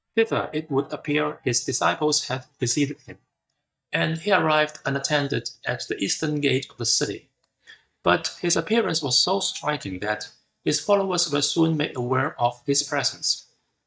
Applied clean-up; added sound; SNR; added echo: neural mask model DeepFilterNet 3.